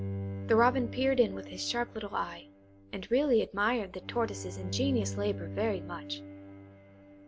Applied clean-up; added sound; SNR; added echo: none; Bowed string instrument; 9 dB; none.